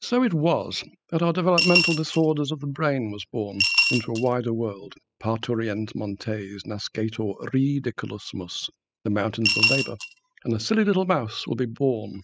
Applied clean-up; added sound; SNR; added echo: classical method spectral subtraction.